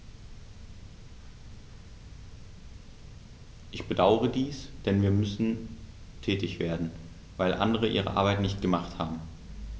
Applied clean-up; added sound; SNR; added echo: none; none; none; none.